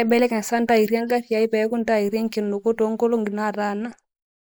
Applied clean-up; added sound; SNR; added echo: neural mask model Resemble Enhance denoiser.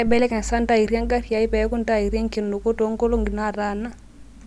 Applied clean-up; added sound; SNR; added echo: none; none; none; none.